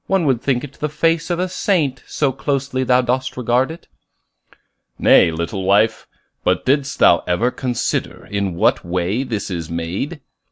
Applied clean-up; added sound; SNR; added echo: none; none; none; none.